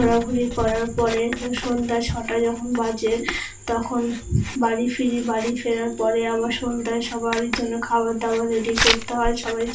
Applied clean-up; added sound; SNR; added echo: none; Writing; 9 dB; reverberation time 0.3 s.